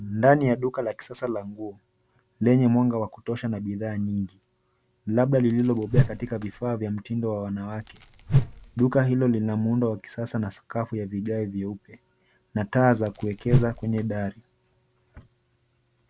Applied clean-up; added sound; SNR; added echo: none; Whoosh, swoosh, swish; 1 dB; none.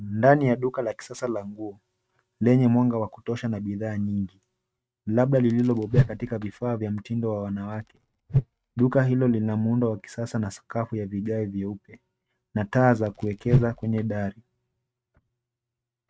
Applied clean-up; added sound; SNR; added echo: neural mask model RNNoise.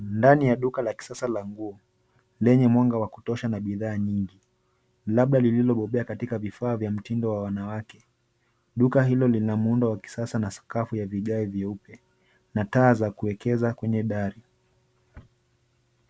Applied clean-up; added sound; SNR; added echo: none; none; none; none.